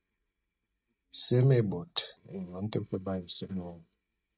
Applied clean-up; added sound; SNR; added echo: neural mask model DeepFilterNet 3.